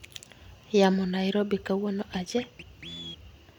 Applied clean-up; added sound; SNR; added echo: none; Scratching (performance technique); 19 dB; none.